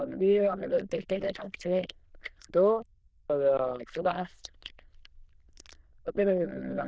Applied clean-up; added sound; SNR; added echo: neural diffusion model UNIVERSE++.